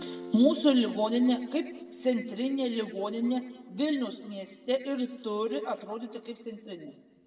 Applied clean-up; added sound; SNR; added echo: none; Guitar; 18 dB; reverberation time 1.5 s.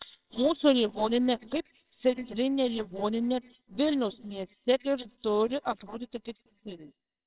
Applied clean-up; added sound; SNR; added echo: neural separator model SepFormer WHAMR!.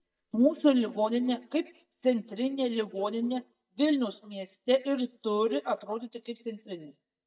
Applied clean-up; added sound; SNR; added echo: neural mask model DeepFilterNet 3.